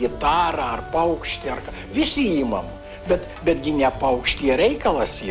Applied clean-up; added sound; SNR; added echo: none; none; none; none.